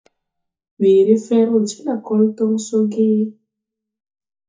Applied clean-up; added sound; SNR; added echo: neural mask model DeepFilterNet 3.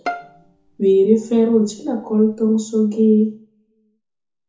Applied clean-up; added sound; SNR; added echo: none; Bowed string instrument; 17 dB; reverberation time 0.7 s.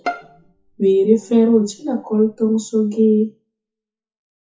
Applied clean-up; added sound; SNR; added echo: classical method WPE with log-MMSE.